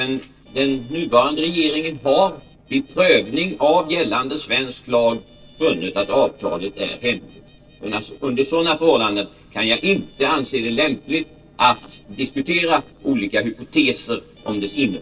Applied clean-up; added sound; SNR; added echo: neural separator model SepFormer DNS4.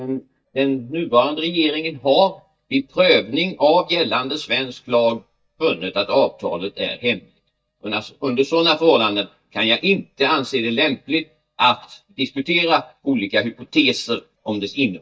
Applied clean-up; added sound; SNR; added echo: neural mask model DeepFilterNet 3.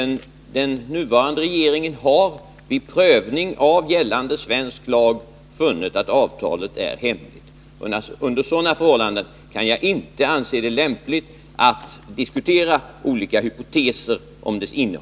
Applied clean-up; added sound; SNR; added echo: none; none; none; none.